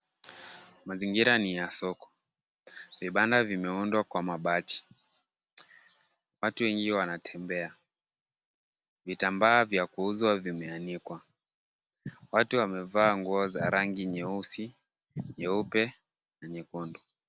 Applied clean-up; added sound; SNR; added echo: none; none; none; none.